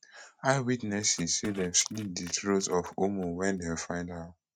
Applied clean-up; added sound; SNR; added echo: neural mask model RNNoise.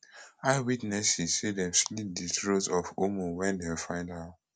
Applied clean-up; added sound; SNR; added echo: none; none; none; none.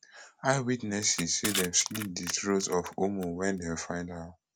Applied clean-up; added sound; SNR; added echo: none; Crushing; 9 dB; none.